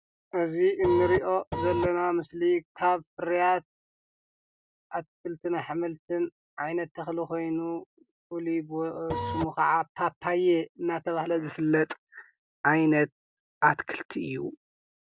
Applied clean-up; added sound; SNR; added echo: none; Printer; 2 dB; none.